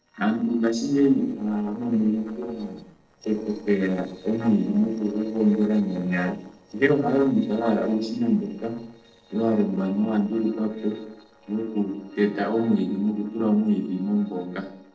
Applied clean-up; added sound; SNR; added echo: neural separator model SepFormer DNS4.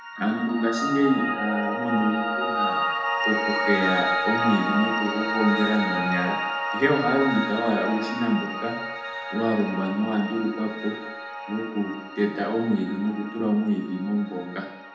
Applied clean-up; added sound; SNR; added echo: none; Piano; 3 dB; reverberation time 0.8 s.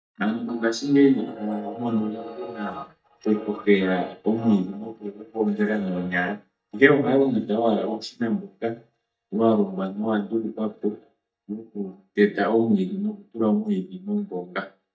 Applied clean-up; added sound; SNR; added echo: neural mask model DeepFilterNet 3.